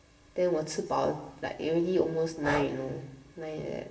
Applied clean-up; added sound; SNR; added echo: none; Breathing; 11 dB; reverberation time 1.0 s.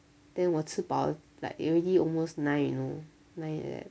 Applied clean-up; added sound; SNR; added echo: none; none; none; none.